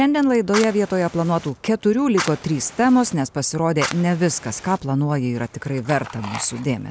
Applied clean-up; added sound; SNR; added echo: none; Fire; 14 dB; none.